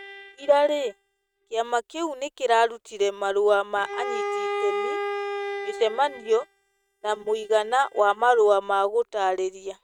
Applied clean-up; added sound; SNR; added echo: neural mask model RNNoise.